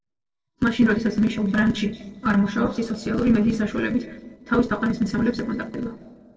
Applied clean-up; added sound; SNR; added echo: neural separator model SepFormer DNS4.